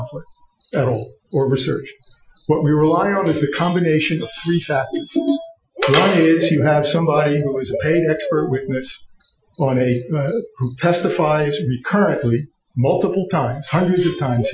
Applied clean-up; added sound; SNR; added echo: classical method Wiener filter.